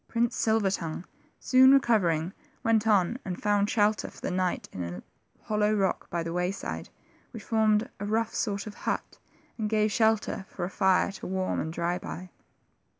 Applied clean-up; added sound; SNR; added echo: none; none; none; none.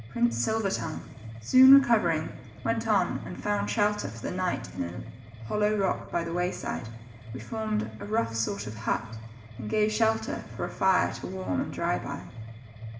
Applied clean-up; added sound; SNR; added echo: none; Mechanisms; 12 dB; reverberation time 0.8 s.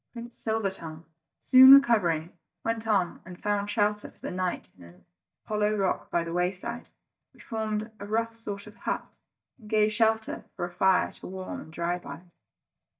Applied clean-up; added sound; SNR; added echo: neural mask model DeepFilterNet 3.